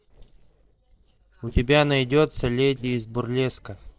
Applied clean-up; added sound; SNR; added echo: neural separator model SepFormer DNS4.